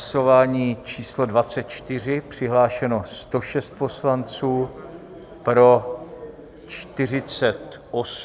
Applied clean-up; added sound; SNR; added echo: none; none; none; none.